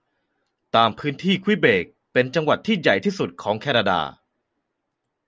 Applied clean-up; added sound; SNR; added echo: none; none; none; none.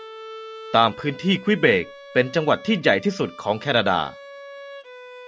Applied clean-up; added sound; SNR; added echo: none; Bowed string instrument; 17 dB; none.